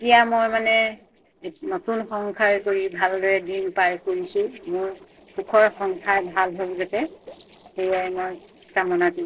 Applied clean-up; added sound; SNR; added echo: neural separator model SepFormer DNS4.